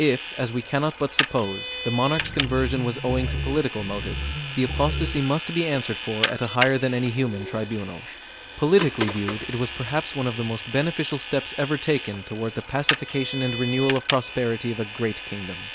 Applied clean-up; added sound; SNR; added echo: none; Growling + Vehicle; 5 dB; none.